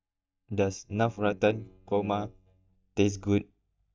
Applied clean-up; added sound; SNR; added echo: neural mask model DeepFilterNet 3.